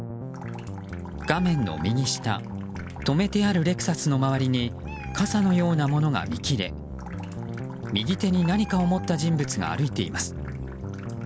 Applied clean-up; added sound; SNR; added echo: none; Sink (filling or washing) / Water tap, faucet + Meow; 19 dB; none.